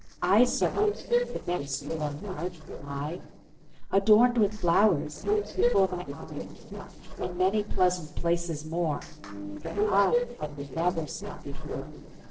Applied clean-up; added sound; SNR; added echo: neural separator model SepFormer DNS4.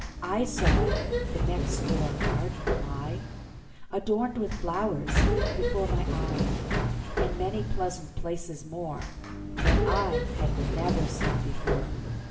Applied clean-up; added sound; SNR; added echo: none; Sliding door; -4 dB; reverberation time 1.1 s.